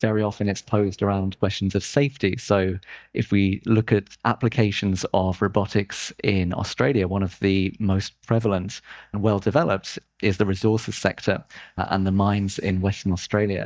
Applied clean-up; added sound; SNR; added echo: neural mask model DeepFilterNet 3.